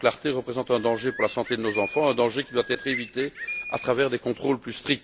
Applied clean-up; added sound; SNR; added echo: none; Bird; 10 dB; none.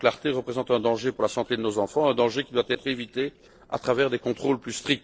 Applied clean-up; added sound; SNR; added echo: neural separator model SepFormer DNS4.